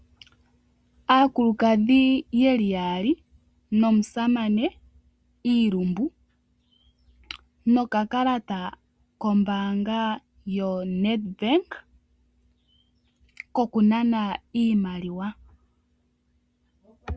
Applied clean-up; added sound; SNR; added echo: none; none; none; none.